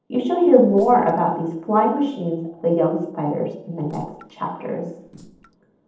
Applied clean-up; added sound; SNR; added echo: neural separator model SepFormer DNS4.